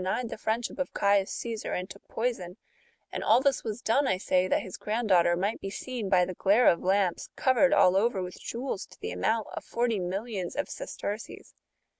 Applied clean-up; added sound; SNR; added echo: none; none; none; none.